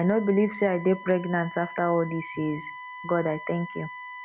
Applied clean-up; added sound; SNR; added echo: none; Wind instrument, woodwind instrument; 14 dB; none.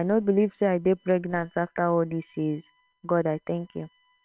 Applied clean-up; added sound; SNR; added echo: neural separator model SepFormer WHAM!.